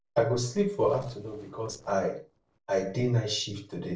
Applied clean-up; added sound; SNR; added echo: neural separator model SepFormer DNS4.